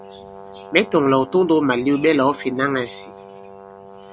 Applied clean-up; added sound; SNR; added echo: none; Brass instrument; 19 dB; none.